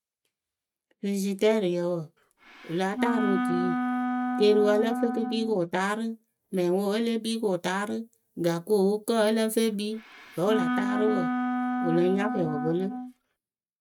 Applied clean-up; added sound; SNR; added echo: neural mask model RNNoise.